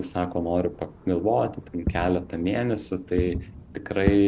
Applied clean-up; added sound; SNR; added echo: none; Fireworks; 8 dB; none.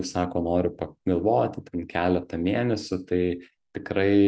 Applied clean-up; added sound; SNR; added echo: none; none; none; none.